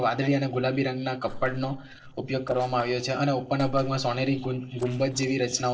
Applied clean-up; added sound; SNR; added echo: neural separator model SepFormer DNS4.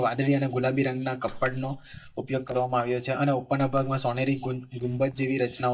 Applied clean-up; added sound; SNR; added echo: neural mask model DeepFilterNet 3.